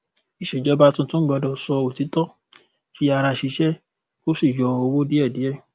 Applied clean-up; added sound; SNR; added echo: none; none; none; none.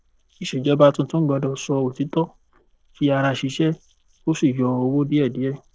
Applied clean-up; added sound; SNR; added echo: neural separator model SepFormer DNS4.